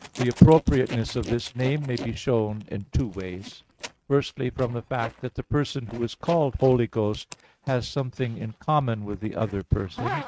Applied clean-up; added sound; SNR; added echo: neural mask model RNNoise.